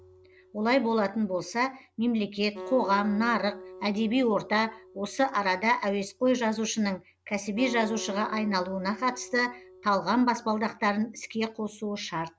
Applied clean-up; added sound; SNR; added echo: none; Acoustic guitar; 18 dB; none.